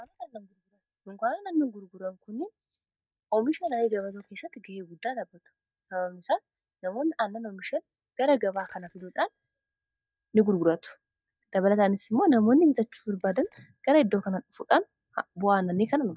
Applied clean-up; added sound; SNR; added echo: neural mask model DeepFilterNet 3.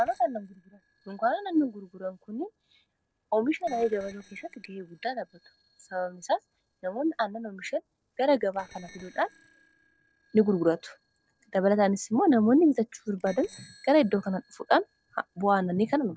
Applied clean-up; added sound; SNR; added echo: neural separator model SepFormer DNS4.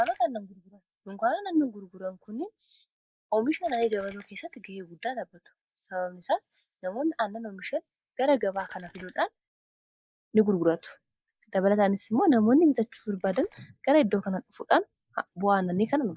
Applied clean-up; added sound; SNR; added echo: neural mask model Resemble Enhance denoiser.